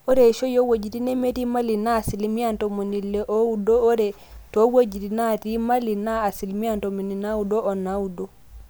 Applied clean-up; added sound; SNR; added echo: none; none; none; none.